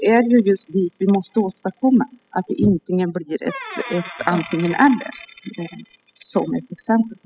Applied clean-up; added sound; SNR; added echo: classical method spectral subtraction.